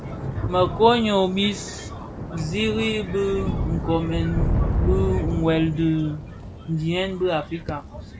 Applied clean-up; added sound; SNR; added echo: none; Thunder / Rain; 3 dB; none.